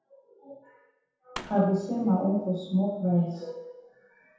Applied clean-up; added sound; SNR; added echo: none; Fireworks; 17 dB; reverberation time 0.8 s.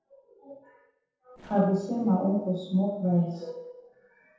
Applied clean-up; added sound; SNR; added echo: neural separator model SepFormer DNS4.